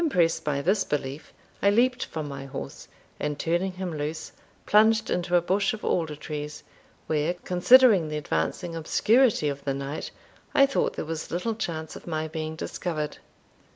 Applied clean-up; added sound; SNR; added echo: none; none; none; none.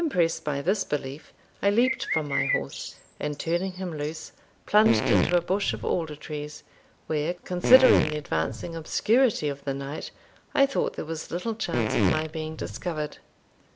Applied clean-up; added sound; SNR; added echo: none; Bird + Fart; 2 dB; none.